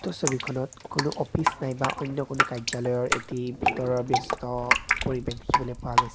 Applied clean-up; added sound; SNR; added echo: none; Drip; -1 dB; none.